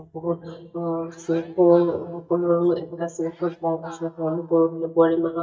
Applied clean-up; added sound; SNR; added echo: neural mask model DeepFilterNet 3.